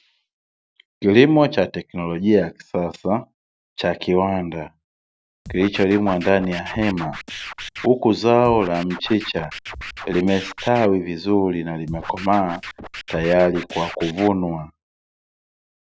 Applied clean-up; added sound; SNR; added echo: none; Scratching (performance technique); 13 dB; none.